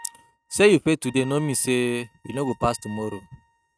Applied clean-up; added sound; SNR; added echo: neural mask model RNNoise.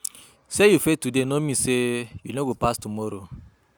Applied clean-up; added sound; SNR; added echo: none; none; none; none.